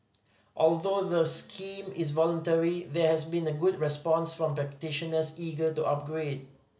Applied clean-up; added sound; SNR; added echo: none; Bell; 20 dB; none.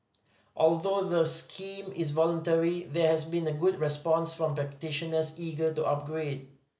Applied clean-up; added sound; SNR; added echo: neural mask model Resemble Enhance denoiser.